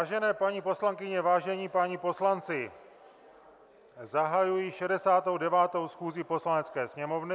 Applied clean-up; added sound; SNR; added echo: none; none; none; none.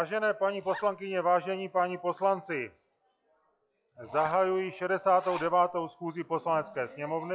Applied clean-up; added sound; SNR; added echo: classical method log-MMSE.